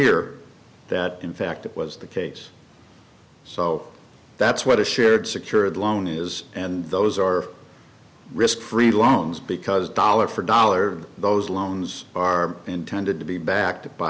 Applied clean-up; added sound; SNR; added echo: none; none; none; none.